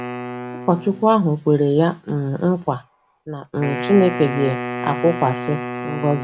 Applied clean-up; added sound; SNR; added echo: none; Wind instrument, woodwind instrument; 9 dB; none.